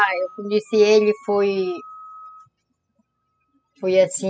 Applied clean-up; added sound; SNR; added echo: classical method spectral subtraction.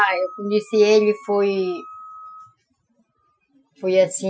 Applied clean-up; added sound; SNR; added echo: classical method Wiener filter.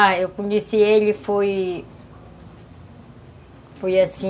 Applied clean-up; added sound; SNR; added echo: none; none; none; none.